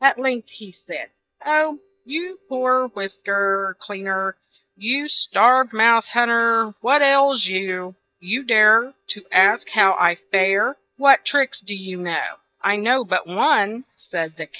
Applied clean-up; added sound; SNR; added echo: neural mask model DeepFilterNet 3.